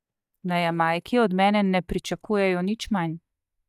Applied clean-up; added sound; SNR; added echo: neural mask model DeepFilterNet 3.